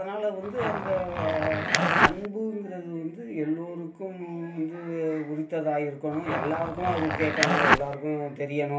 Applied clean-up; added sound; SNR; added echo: none; Zipper (clothing); -4 dB; reverberation time 0.3 s.